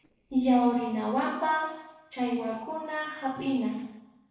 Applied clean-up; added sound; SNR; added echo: neural separator model SepFormer DNS4.